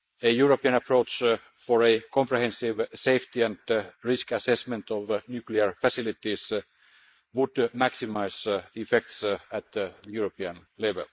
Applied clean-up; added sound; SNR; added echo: neural mask model Resemble Enhance denoiser.